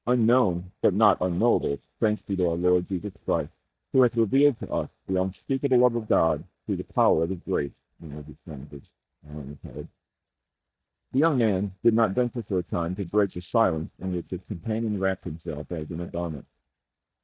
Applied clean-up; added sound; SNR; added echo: neural mask model DeepFilterNet 3.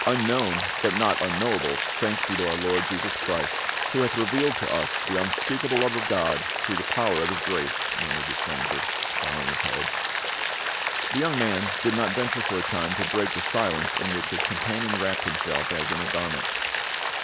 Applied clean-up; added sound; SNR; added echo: none; Rain; -1 dB; none.